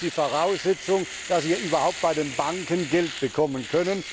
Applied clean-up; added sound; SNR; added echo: none; Domestic sounds, home sounds; 11 dB; none.